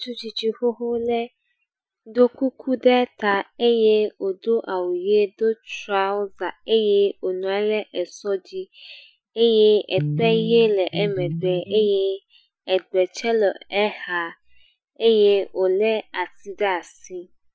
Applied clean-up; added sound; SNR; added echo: classical method Wiener filter.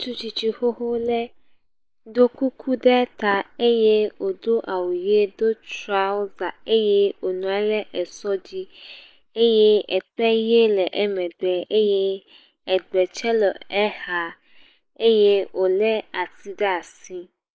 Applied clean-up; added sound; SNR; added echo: neural mask model Resemble Enhance denoiser.